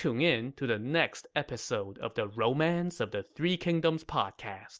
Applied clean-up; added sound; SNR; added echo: none; none; none; none.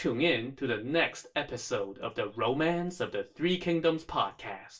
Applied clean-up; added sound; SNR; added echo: none; none; none; reverberation time 0.2 s.